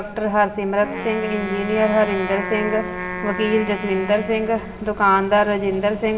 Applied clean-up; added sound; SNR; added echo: none; Wind instrument, woodwind instrument; 10 dB; reverberation time 0.9 s.